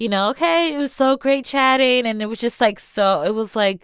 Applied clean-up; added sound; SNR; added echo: none; none; none; none.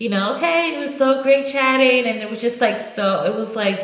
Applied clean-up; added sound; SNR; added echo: none; none; none; reverberation time 0.9 s.